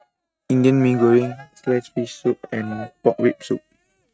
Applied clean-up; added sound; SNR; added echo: neural mask model RNNoise.